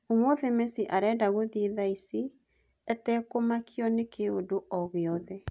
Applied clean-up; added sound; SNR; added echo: none; none; none; none.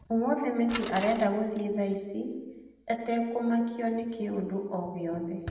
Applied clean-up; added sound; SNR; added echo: none; Bicycle; 11 dB; reverberation time 1.2 s.